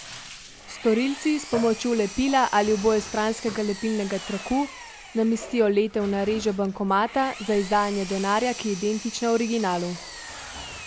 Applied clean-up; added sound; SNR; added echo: none; Engine + Bathtub (filling or washing); 14 dB; none.